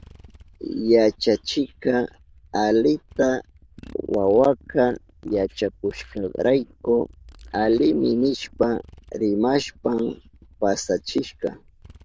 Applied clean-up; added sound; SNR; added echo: neural diffusion model UNIVERSE++.